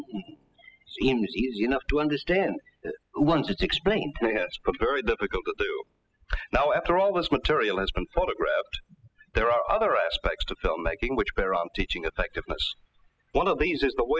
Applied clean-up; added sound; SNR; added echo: classical method spectral subtraction.